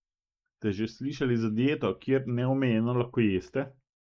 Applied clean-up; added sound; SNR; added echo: neural mask model Resemble Enhance denoiser.